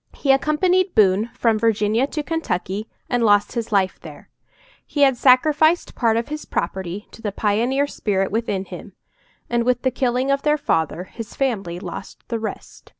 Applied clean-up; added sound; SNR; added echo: none; none; none; none.